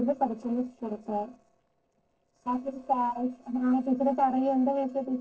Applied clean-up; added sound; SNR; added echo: neural separator model SepFormer DNS4.